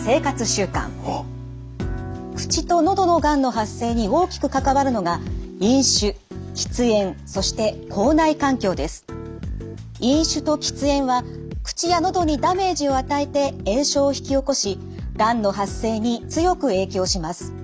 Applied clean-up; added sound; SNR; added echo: none; none; none; none.